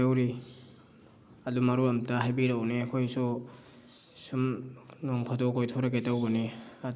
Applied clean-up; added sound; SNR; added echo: none; none; none; none.